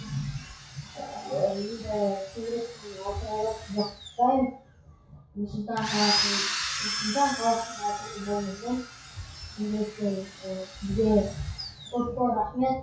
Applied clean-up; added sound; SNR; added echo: classical method WPE with log-MMSE.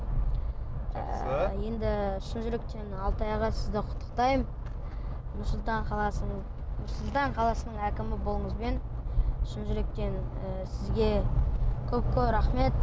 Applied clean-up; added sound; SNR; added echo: none; none; none; none.